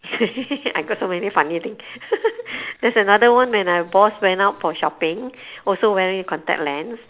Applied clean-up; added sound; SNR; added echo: none; none; none; none.